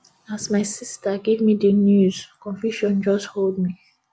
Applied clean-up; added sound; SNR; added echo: none; none; none; none.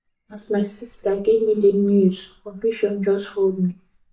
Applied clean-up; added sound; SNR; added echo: neural mask model DeepFilterNet 3.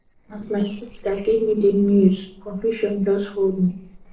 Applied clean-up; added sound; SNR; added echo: neural separator model SepFormer DNS4.